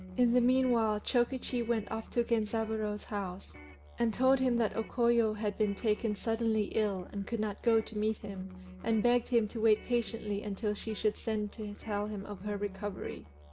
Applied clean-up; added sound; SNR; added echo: none; Musical instrument + Electric guitar; 18 dB; none.